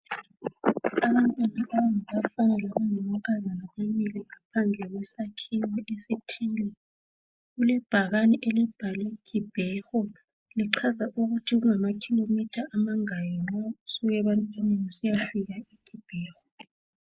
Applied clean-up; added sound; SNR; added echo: neural mask model Resemble Enhance denoiser.